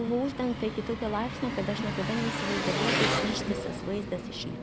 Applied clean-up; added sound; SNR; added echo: none; Engine; 0 dB; none.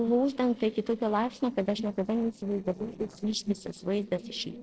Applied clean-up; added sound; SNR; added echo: neural separator model SepFormer DNS4.